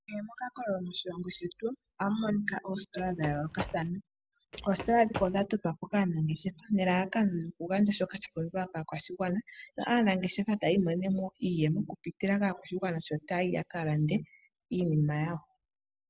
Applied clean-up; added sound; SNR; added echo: none; Run; 10 dB; none.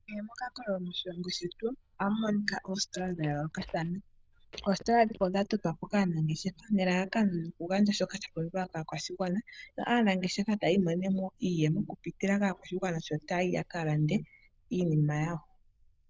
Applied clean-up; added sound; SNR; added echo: neural diffusion model UNIVERSE++.